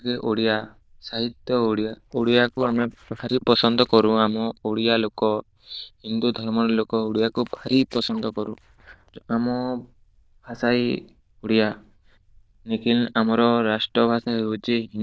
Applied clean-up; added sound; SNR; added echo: neural diffusion model UNIVERSE++.